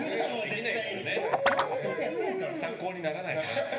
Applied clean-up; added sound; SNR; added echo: none; Guitar; 3 dB; reverberation time 0.3 s.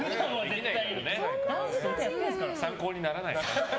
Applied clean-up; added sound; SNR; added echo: none; none; none; none.